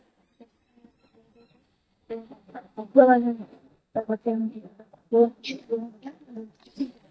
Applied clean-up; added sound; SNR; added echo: neural mask model DeepFilterNet 3.